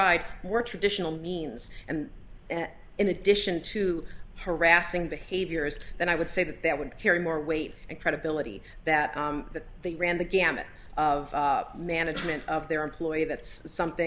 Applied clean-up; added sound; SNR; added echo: none; Chime; 16 dB; none.